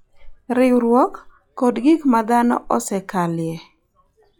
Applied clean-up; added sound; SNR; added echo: classical method log-MMSE.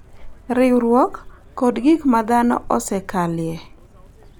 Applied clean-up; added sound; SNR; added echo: none; Chirp, tweet; 19 dB; none.